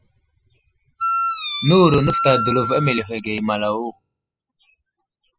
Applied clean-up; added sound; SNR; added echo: classical method spectral subtraction.